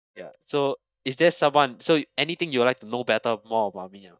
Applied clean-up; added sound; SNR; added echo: neural mask model DeepFilterNet 3.